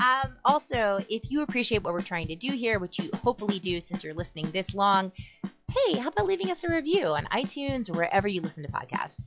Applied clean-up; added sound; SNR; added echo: classical method log-MMSE.